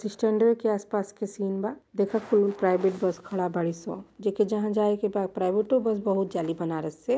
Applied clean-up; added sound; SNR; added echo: none; none; none; none.